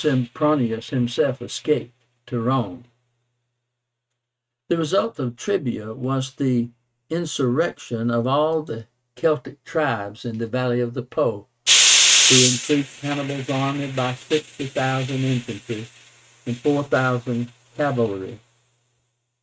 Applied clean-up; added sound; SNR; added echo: neural mask model RNNoise.